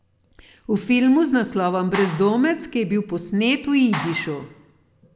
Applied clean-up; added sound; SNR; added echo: none; Clapping; 13 dB; none.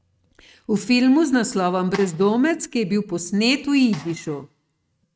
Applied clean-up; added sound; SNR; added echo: neural mask model RNNoise.